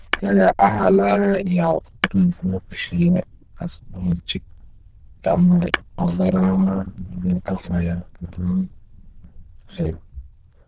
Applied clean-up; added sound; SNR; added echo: neural diffusion model UNIVERSE++.